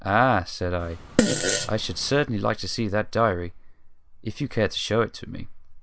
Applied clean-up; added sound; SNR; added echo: none; Fart; 0 dB; none.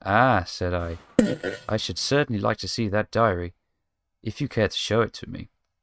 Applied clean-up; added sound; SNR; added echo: neural mask model RNNoise.